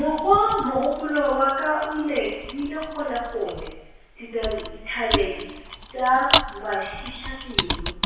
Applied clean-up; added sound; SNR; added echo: none; Mechanisms; 5 dB; reverberation time 1.1 s.